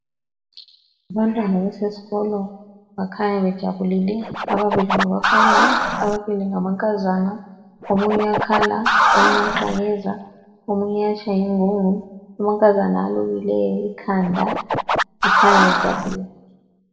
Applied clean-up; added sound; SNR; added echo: none; Scratching (performance technique); -3 dB; reverberation time 0.9 s.